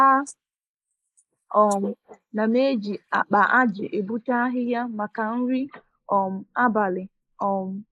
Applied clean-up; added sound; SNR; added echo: neural mask model Resemble Enhance denoiser.